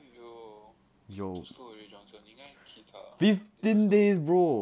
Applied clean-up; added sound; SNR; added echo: none; none; none; none.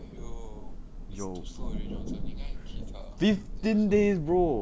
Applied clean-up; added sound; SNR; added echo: none; Thunder / Rain; 6 dB; none.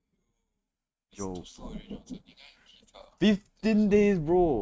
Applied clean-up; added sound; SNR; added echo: neural mask model RNNoise.